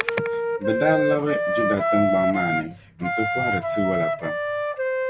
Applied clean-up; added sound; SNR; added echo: none; Wind instrument, woodwind instrument; -3 dB; none.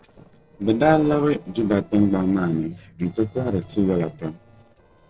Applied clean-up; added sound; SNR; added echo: neural separator model SepFormer DNS4.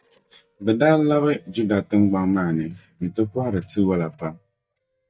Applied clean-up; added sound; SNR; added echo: neural mask model DeepFilterNet 3.